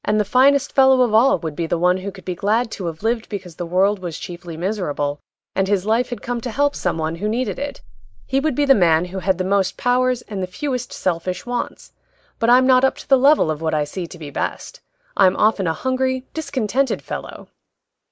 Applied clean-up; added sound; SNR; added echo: neural mask model Resemble Enhance denoiser.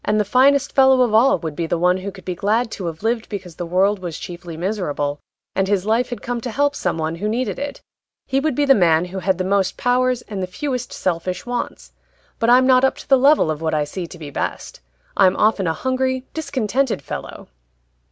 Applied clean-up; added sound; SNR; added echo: none; none; none; none.